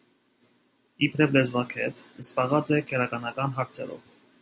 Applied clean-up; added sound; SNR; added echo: none; none; none; none.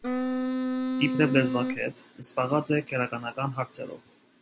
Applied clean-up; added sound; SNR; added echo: none; Wind instrument, woodwind instrument; -1 dB; none.